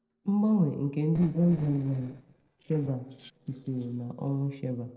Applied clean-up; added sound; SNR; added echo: neural separator model SepFormer DNS4.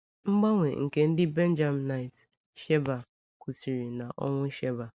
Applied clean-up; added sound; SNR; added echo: none; none; none; none.